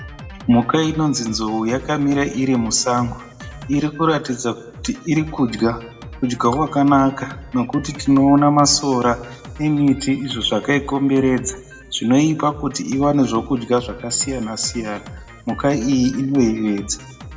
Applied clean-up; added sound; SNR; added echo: none; Drum kit; 17 dB; reverberation time 0.7 s.